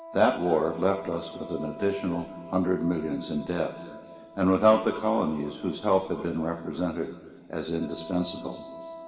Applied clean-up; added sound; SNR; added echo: none; Wind instrument, woodwind instrument; 17 dB; reverberation time 2.2 s.